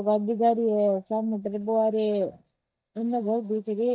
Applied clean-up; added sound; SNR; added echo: neural mask model DeepFilterNet 3.